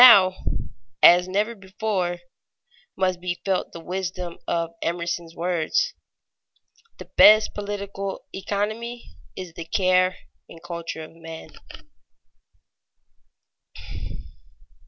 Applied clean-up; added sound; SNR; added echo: none; none; none; none.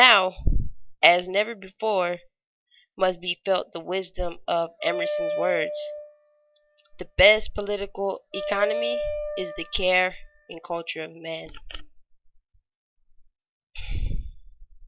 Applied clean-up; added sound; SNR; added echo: classical method log-MMSE.